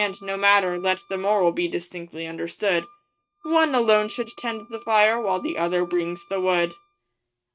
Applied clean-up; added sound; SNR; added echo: neural mask model RNNoise.